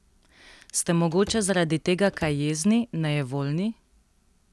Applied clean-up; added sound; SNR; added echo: none; Slam / Wood; 19 dB; none.